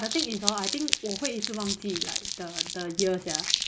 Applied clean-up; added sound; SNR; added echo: none; Crumpling, crinkling; -1 dB; none.